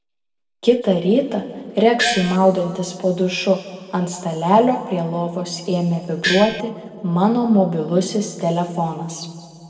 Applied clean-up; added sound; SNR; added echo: none; Gong; 3 dB; reverberation time 1.9 s.